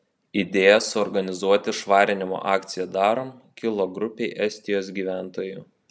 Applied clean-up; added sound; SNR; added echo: none; none; none; none.